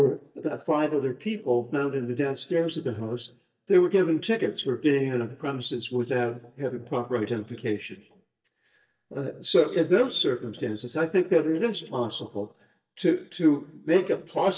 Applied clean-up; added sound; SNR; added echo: neural mask model DeepFilterNet 3.